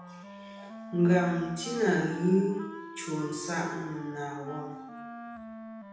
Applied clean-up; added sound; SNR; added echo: none; Wind instrument, woodwind instrument; 12 dB; reverberation time 0.9 s.